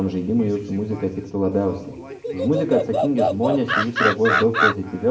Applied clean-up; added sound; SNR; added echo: none; Animal; 3 dB; reverberation time 0.7 s.